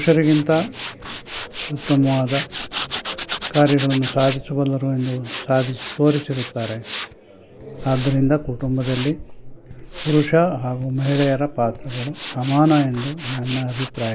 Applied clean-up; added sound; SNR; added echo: none; Tools; 10 dB; none.